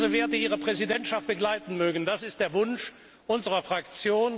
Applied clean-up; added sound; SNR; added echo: none; Marimba, xylophone; 10 dB; none.